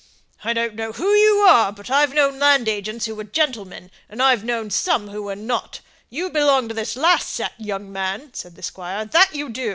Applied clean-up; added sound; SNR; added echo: none; none; none; none.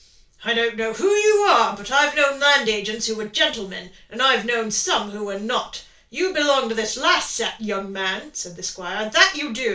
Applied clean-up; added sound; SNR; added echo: none; none; none; reverberation time 0.3 s.